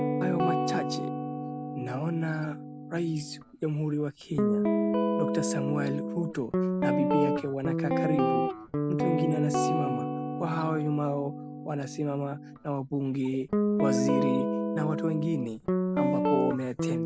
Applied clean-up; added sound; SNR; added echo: none; Guitar; -3 dB; none.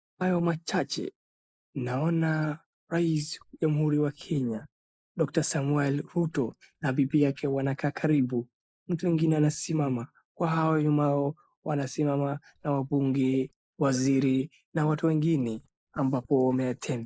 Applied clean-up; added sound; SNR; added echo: neural mask model Resemble Enhance denoiser.